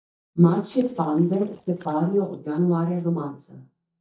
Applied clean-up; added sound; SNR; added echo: neural mask model DeepFilterNet 3.